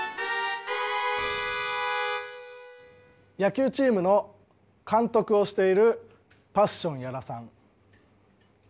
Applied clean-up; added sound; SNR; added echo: none; none; none; none.